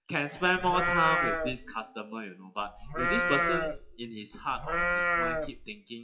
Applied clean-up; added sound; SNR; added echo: classical method WPE with log-MMSE.